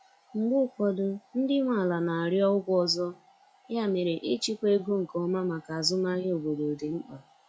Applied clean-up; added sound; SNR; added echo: classical method log-MMSE.